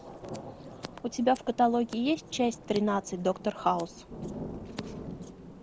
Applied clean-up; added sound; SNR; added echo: none; Thunder / Rain + Scissors; 12 dB; none.